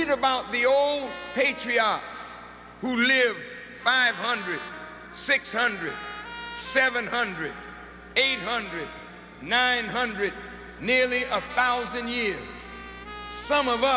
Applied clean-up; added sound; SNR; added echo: none; Trumpet; 17 dB; none.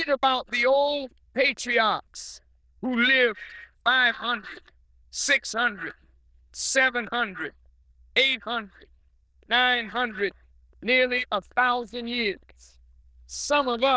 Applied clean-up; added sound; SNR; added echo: neural diffusion model UNIVERSE++.